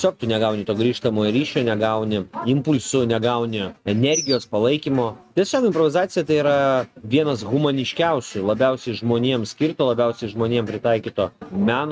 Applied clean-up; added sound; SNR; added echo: neural mask model RNNoise.